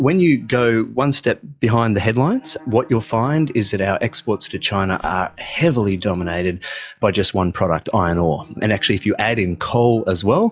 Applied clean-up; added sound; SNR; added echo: classical method log-MMSE.